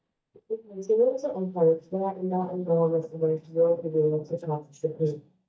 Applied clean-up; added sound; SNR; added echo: neural mask model DeepFilterNet 3.